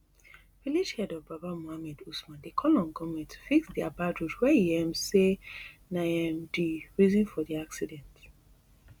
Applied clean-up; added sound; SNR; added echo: none; none; none; none.